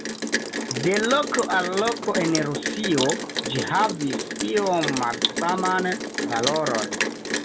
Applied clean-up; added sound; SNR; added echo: none; Rain; 3 dB; none.